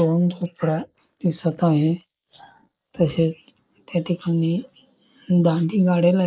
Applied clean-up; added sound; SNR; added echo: neural mask model Resemble Enhance denoiser.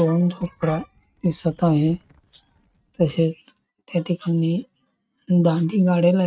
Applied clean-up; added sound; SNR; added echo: neural mask model RNNoise.